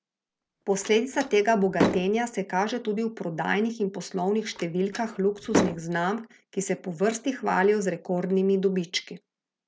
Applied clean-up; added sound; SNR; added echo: none; Slam; 5 dB; none.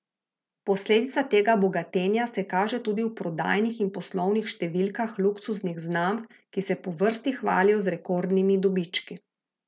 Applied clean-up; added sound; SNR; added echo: none; none; none; none.